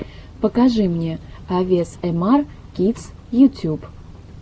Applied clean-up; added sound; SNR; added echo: none; none; none; none.